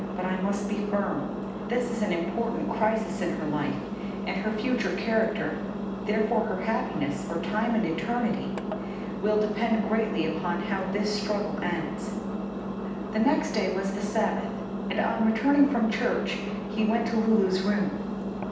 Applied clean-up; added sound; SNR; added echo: none; Engine; 4 dB; reverberation time 0.8 s.